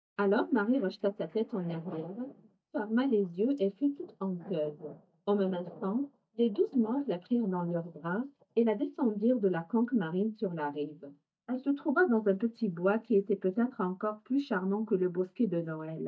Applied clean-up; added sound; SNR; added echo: neural mask model DeepFilterNet 3.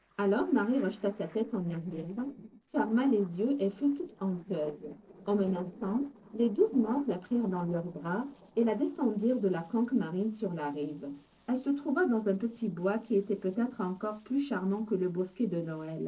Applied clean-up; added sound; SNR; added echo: neural separator model SepFormer DNS4.